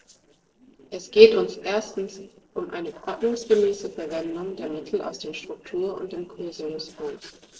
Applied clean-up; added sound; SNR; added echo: neural separator model SepFormer DNS4.